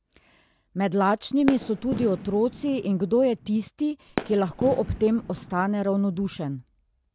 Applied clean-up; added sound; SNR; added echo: none; Fireworks; 11 dB; none.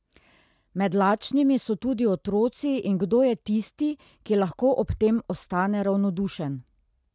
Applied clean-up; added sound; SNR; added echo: none; none; none; none.